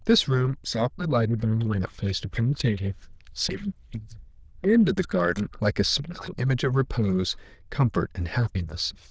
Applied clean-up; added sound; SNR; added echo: neural diffusion model UNIVERSE++.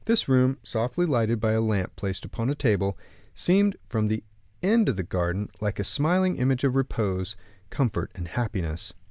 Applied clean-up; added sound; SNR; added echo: none; none; none; none.